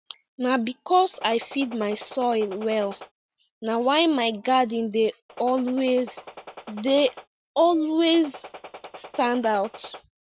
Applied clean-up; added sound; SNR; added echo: none; Gunshot, gunfire; 18 dB; none.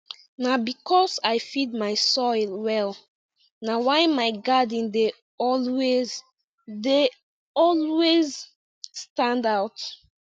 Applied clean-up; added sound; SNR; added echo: none; none; none; none.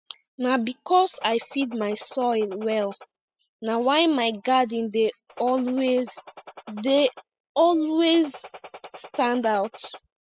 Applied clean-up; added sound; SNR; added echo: classical method spectral subtraction.